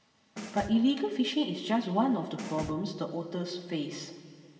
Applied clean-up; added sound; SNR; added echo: none; Snare drum; 14 dB; reverberation time 1.9 s.